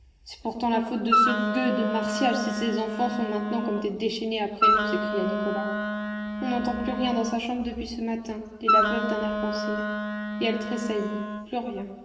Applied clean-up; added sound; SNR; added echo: none; Wind instrument, woodwind instrument; -2 dB; reverberation time 1.9 s.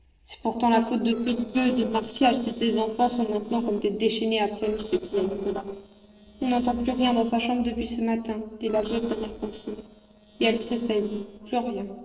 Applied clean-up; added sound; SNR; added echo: neural separator model SepFormer DNS4.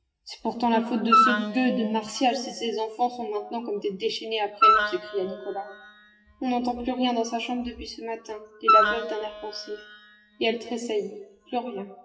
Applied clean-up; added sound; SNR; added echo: classical method WPE with log-MMSE.